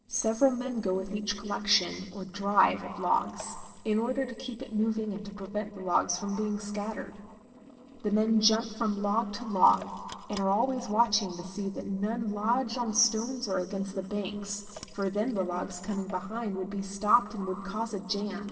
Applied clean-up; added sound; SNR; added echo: neural separator model SepFormer DNS4.